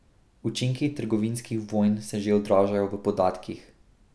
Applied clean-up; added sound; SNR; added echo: none; none; none; none.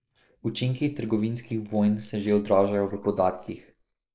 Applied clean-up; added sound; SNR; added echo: neural mask model Resemble Enhance denoiser.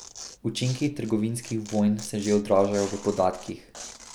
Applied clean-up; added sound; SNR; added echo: none; Tearing; 17 dB; none.